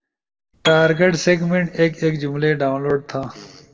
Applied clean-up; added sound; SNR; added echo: none; Piano; 14 dB; reverberation time 1.4 s.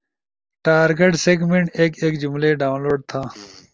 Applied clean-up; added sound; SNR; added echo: none; none; none; none.